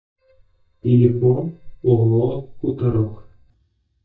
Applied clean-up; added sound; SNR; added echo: neural mask model DeepFilterNet 3.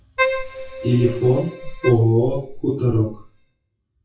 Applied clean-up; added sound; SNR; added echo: classical method WPE with log-MMSE.